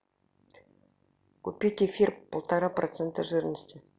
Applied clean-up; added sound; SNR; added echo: none; none; none; none.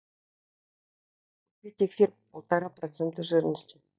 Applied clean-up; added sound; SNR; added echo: neural mask model DeepFilterNet 3.